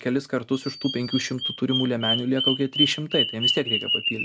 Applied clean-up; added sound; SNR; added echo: none; Bird vocalization, bird call, bird song; 2 dB; none.